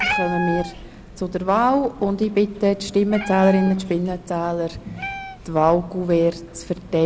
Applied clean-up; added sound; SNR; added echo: none; Meow; 11 dB; none.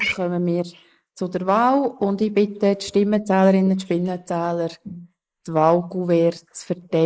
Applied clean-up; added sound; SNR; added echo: neural mask model Resemble Enhance denoiser.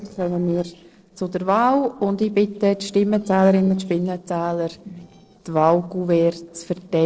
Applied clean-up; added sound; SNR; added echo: neural separator model SepFormer DNS4.